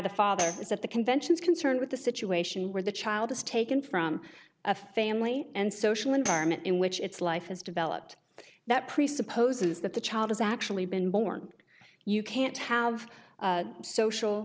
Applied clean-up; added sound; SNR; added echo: none; Tambourine; 12 dB; none.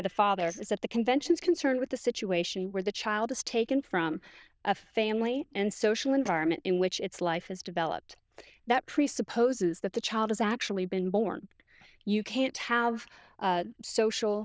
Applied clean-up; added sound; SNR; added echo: neural diffusion model UNIVERSE++.